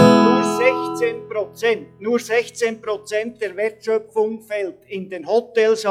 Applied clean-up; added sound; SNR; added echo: classical method log-MMSE.